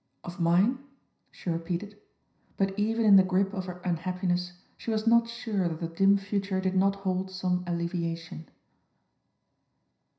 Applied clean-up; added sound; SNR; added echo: none; none; none; reverberation time 0.5 s.